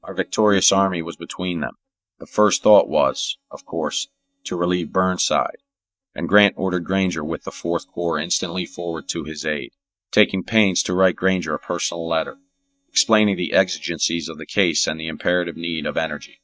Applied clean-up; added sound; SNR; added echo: neural mask model DeepFilterNet 3.